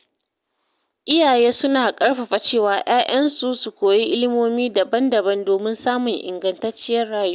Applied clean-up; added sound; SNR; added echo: none; none; none; none.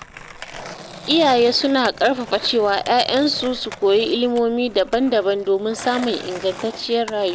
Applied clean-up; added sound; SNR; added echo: none; Skateboard; 16 dB; none.